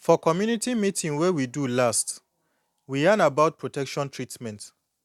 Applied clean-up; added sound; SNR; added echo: none; none; none; none.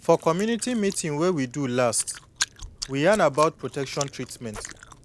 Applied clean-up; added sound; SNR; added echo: none; Chewing, mastication; 14 dB; none.